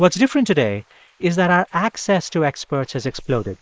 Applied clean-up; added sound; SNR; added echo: neural mask model Resemble Enhance denoiser.